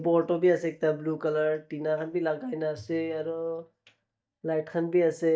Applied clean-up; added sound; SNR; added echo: neural mask model DeepFilterNet 3.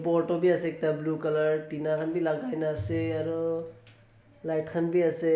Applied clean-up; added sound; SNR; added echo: none; Bowed string instrument; 14 dB; reverberation time 0.6 s.